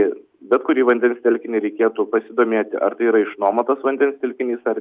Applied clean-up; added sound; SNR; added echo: none; none; none; none.